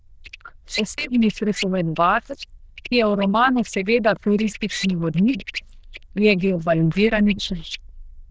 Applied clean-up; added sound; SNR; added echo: neural diffusion model UNIVERSE++.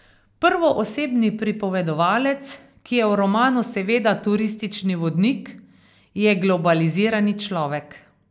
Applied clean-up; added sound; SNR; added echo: none; none; none; none.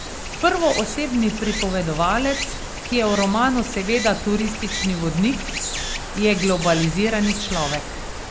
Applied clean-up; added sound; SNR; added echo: none; Stream; 6 dB; none.